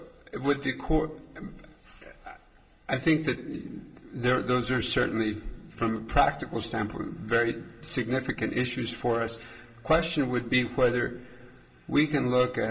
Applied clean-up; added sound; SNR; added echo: none; none; none; reverberation time 1.8 s.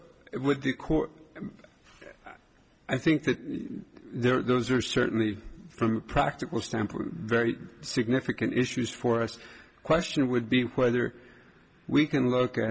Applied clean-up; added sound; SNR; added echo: none; none; none; none.